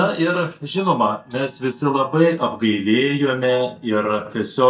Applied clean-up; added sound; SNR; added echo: neural mask model DeepFilterNet 3.